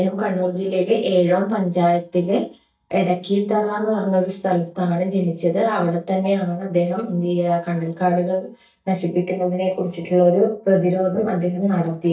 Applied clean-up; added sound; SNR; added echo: neural mask model DeepFilterNet 3.